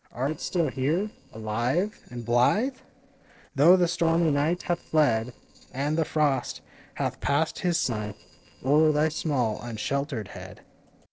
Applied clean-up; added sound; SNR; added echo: neural separator model SepFormer DNS4.